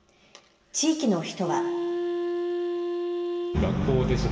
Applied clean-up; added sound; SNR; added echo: none; Wind instrument, woodwind instrument; 2 dB; reverberation time 1.1 s.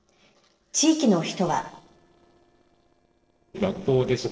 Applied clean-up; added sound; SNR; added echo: neural separator model SepFormer DNS4.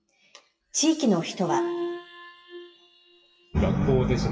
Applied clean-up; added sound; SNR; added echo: classical method WPE with log-MMSE.